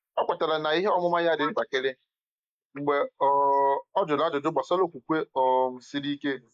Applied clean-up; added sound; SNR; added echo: neural mask model Resemble Enhance denoiser.